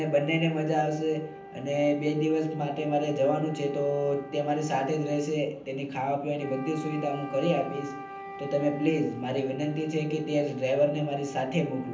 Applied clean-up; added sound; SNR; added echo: none; Wind instrument, woodwind instrument; 15 dB; reverberation time 0.6 s.